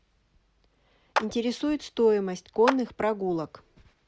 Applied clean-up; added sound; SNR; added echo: none; Clapping; 7 dB; none.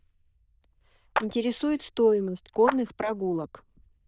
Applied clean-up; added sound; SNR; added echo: neural diffusion model UNIVERSE++.